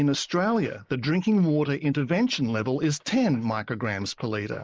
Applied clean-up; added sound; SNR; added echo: neural mask model Resemble Enhance denoiser.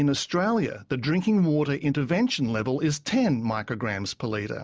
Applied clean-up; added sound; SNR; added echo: none; none; none; none.